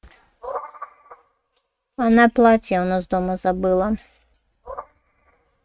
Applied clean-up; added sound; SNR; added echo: neural mask model RNNoise.